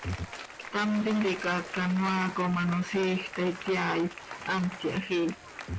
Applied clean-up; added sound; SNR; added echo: none; Applause; 13 dB; none.